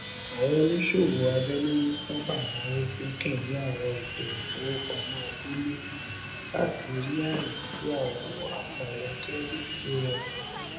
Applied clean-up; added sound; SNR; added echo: none; Sawing; 7 dB; reverberation time 0.7 s.